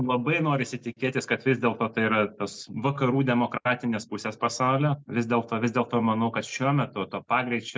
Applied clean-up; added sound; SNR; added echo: none; none; none; none.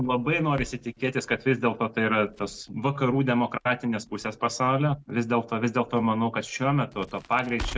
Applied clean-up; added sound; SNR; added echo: none; Crackle; 18 dB; none.